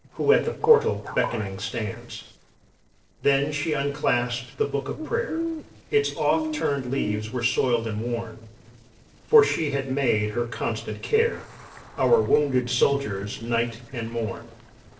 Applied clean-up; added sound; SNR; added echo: neural separator model SepFormer DNS4.